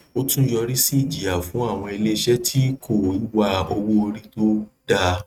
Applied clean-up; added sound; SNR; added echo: neural mask model RNNoise.